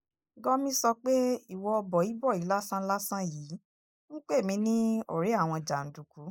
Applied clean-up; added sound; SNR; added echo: neural mask model Resemble Enhance denoiser.